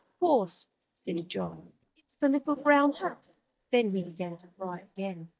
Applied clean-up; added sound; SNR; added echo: neural mask model DeepFilterNet 3.